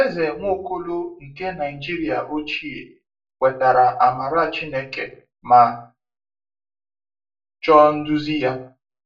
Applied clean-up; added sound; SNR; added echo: none; none; none; reverberation time 0.3 s.